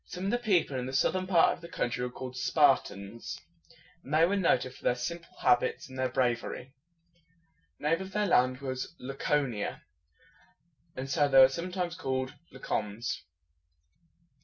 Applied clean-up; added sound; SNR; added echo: none; none; none; none.